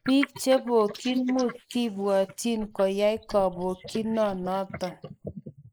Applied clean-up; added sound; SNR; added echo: neural mask model Resemble Enhance denoiser.